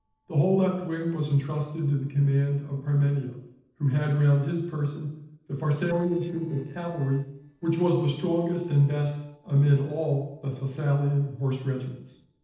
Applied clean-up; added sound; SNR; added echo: neural separator model SepFormer DNS4.